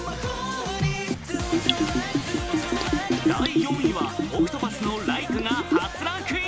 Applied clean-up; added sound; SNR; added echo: none; Bathtub (filling or washing) / Gurgling; -1 dB; none.